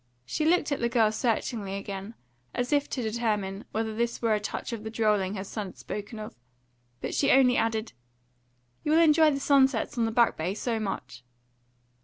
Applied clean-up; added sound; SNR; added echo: none; none; none; none.